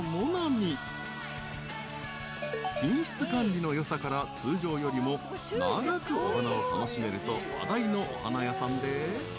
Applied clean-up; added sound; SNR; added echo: none; none; none; none.